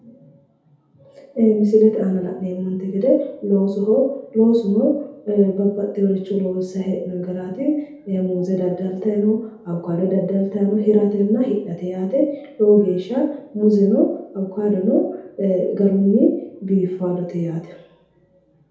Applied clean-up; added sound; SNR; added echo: none; none; none; reverberation time 0.8 s.